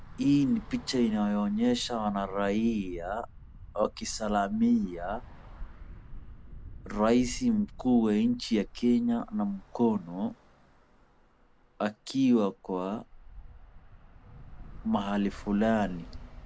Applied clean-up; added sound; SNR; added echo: none; Traffic noise, roadway noise / Bus; 16 dB; none.